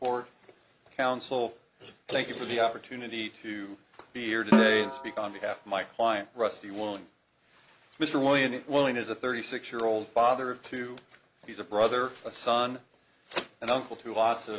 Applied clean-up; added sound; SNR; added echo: none; Snare drum; 0 dB; none.